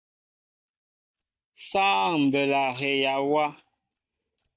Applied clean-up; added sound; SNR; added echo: neural mask model DeepFilterNet 3.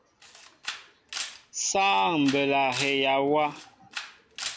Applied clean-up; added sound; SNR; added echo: none; Camera; 13 dB; none.